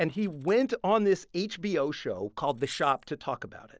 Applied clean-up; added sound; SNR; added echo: neural separator model SepFormer DNS4.